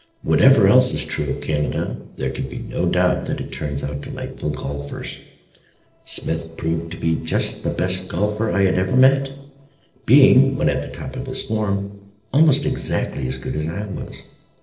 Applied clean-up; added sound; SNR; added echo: neural separator model SepFormer DNS4.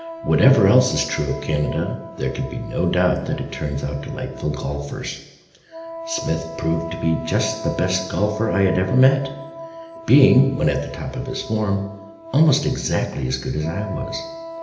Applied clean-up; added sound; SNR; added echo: none; Wind instrument, woodwind instrument; 14 dB; reverberation time 0.9 s.